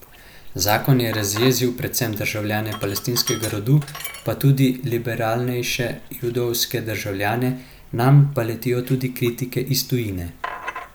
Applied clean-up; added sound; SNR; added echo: none; Sink (filling or washing); 17 dB; none.